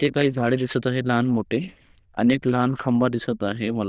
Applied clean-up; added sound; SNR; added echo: neural diffusion model UNIVERSE++.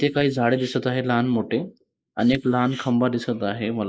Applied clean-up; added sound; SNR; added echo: neural mask model Resemble Enhance denoiser.